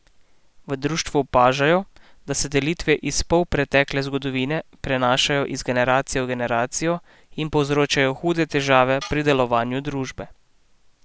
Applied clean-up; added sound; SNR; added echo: none; Tools; 18 dB; none.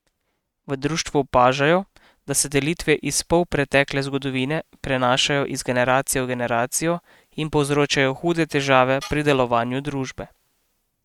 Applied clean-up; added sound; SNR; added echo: neural mask model RNNoise.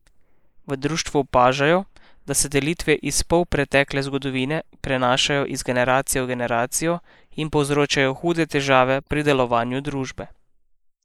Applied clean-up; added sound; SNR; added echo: neural mask model Resemble Enhance denoiser.